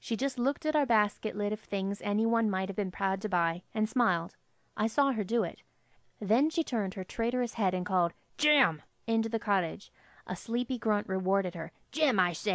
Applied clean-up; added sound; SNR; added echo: none; none; none; none.